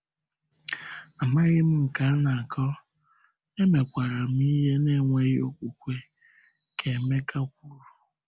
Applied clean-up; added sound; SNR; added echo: none; none; none; none.